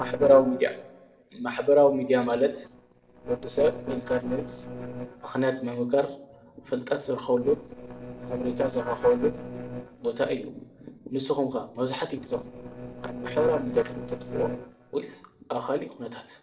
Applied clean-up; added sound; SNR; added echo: neural separator model SepFormer DNS4.